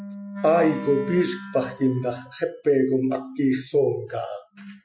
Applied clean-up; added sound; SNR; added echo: classical method Wiener filter.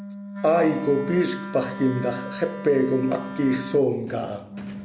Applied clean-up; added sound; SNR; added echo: none; Wind instrument, woodwind instrument; 11 dB; none.